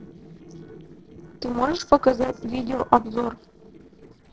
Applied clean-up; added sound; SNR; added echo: neural separator model SepFormer DNS4.